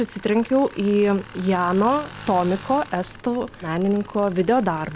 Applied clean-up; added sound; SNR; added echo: none; Tools; 20 dB; none.